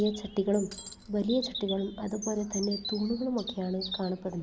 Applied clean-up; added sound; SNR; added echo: none; Bird vocalization, bird call, bird song + Shatter; 11 dB; none.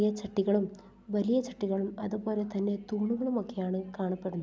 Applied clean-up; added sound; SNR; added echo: none; none; none; none.